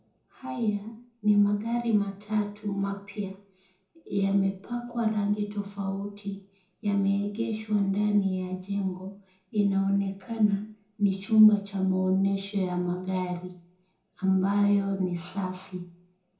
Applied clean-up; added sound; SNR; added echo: none; none; none; reverberation time 0.6 s.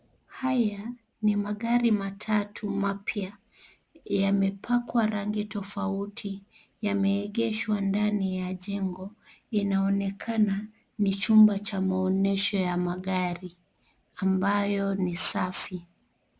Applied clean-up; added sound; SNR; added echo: none; none; none; none.